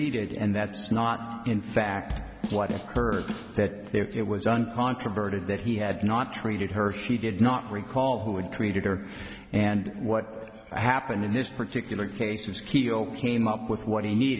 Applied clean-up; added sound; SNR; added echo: none; Drum kit; 8 dB; none.